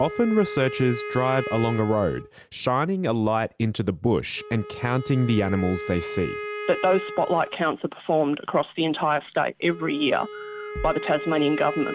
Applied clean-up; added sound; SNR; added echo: none; Bass drum + Wind instrument, woodwind instrument; 11 dB; none.